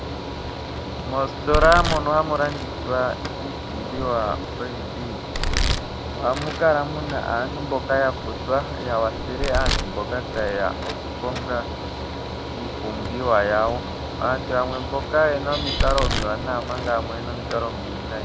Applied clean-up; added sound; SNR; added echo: none; Domestic sounds, home sounds + Mechanical fan; 2 dB; none.